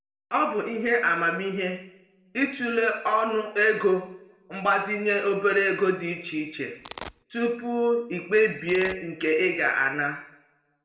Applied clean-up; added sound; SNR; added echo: none; Domestic sounds, home sounds; 14 dB; reverberation time 0.7 s.